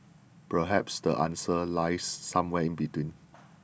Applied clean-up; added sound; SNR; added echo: none; none; none; none.